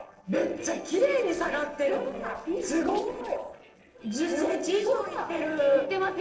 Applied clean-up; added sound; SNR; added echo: neural separator model SepFormer DNS4.